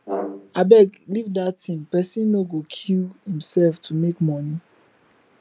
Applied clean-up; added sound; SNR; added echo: none; Brass instrument; 11 dB; none.